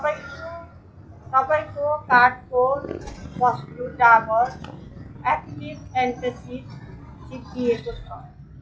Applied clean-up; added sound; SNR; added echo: classical method log-MMSE.